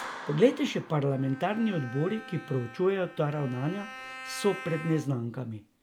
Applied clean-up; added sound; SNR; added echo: none; Clapping + Bowed string instrument; 15 dB; none.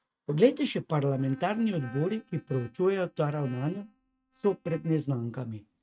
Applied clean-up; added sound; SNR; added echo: neural mask model RNNoise.